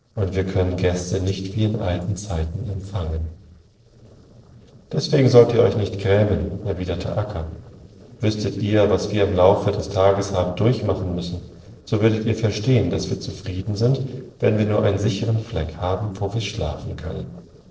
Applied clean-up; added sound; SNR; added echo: neural separator model SepFormer DNS4.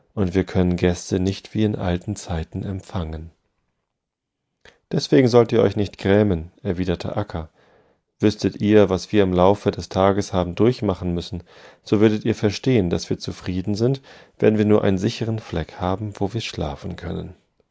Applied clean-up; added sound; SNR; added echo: none; none; none; none.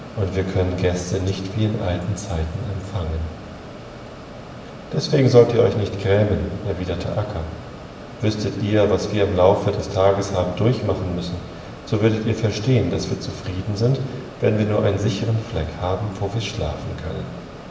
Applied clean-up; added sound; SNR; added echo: none; Mechanisms; 15 dB; reverberation time 1.2 s.